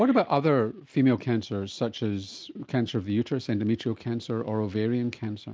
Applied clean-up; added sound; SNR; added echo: none; none; none; none.